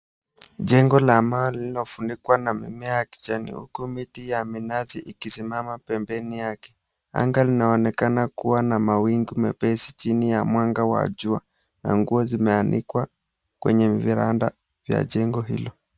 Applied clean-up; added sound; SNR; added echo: none; none; none; none.